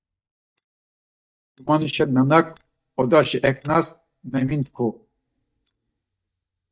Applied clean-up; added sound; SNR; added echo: neural mask model DeepFilterNet 3.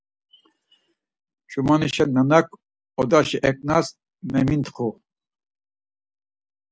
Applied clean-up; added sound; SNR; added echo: none; none; none; none.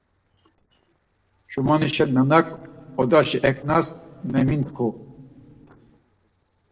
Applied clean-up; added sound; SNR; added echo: neural separator model SepFormer DNS4.